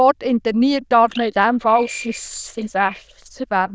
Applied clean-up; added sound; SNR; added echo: neural diffusion model UNIVERSE++.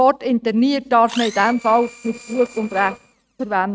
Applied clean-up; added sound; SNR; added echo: neural mask model RNNoise.